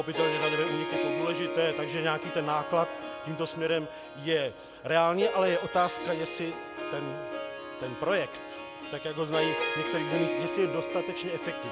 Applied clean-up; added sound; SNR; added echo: none; Harp; 3 dB; none.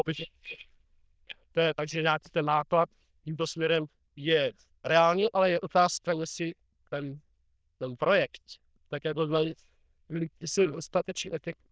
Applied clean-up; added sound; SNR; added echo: neural diffusion model UNIVERSE++.